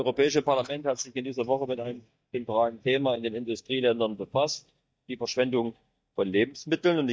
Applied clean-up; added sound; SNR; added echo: neural mask model DeepFilterNet 3.